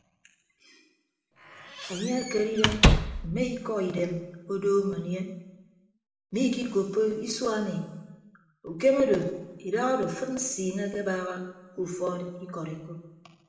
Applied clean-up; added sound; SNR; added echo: none; Squeak / Slam; -4 dB; reverberation time 0.9 s.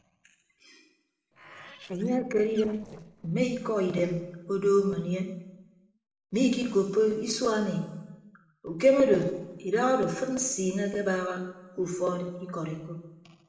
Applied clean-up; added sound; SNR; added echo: neural separator model SepFormer DNS4.